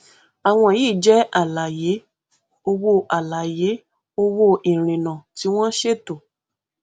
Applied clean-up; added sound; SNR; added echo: none; none; none; none.